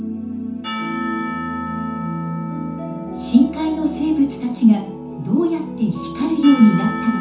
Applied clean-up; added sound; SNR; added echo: none; Church bell / Percussion; 14 dB; reverberation time 0.9 s.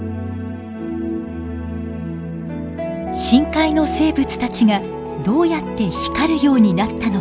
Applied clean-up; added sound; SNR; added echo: none; none; none; none.